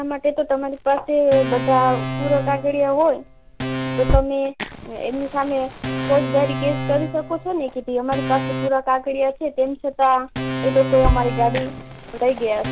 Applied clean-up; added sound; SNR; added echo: none; Organ + Fire; 6 dB; none.